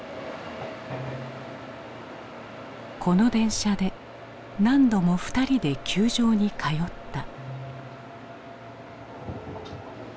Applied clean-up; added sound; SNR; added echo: none; Piano; 17 dB; none.